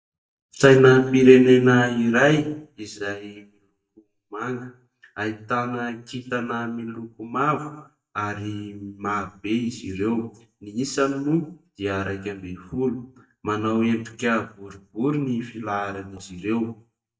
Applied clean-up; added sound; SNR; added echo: neural mask model DeepFilterNet 3.